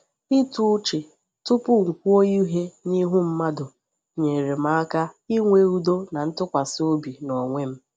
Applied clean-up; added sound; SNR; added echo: none; none; none; none.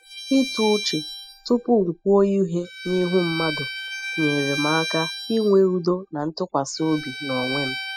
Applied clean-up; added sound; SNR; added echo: classical method spectral subtraction.